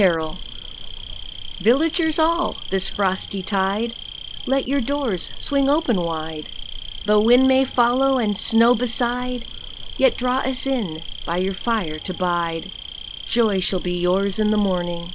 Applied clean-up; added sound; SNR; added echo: none; Insect; 10 dB; none.